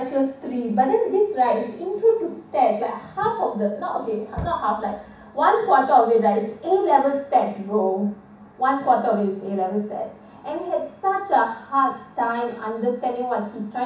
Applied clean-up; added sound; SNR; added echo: none; none; none; reverberation time 0.7 s.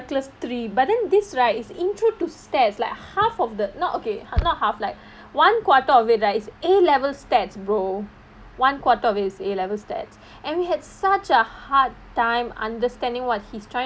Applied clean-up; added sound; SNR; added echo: none; none; none; none.